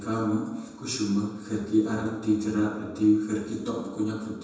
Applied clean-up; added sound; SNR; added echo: none; none; none; reverberation time 1.1 s.